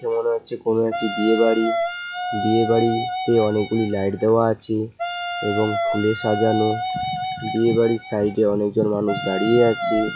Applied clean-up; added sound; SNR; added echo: classical method log-MMSE.